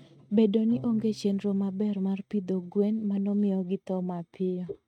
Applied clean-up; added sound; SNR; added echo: neural mask model RNNoise.